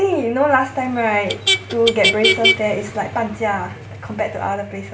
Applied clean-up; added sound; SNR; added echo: none; Motor vehicle (road); 2 dB; none.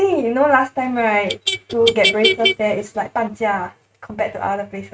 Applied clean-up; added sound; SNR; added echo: neural mask model RNNoise.